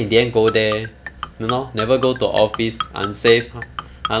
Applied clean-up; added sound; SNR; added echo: none; Marimba, xylophone; 11 dB; none.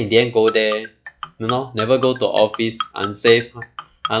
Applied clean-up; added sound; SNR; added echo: classical method log-MMSE.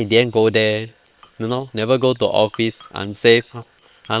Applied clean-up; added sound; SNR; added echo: neural separator model SepFormer WHAM!.